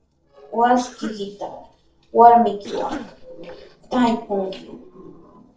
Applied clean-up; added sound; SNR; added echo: neural separator model SepFormer DNS4.